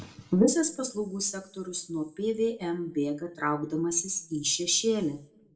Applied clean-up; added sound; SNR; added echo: none; none; none; reverberation time 0.3 s.